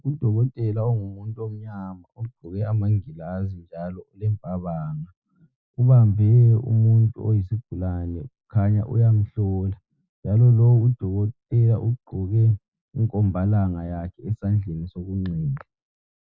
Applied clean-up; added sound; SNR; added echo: none; none; none; none.